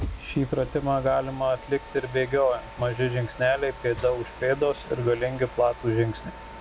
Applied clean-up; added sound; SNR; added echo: none; Mechanisms; 13 dB; none.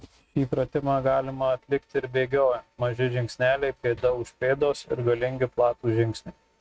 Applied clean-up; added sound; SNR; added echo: neural mask model RNNoise.